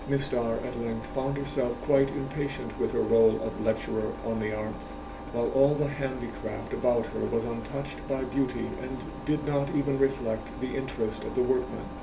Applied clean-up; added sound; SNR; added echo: none; Engine; 10 dB; reverberation time 0.3 s.